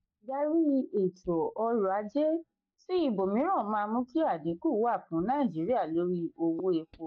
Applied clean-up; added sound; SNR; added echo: neural mask model DeepFilterNet 3.